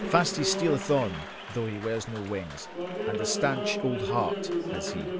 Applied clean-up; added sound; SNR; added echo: none; Applause; 3 dB; none.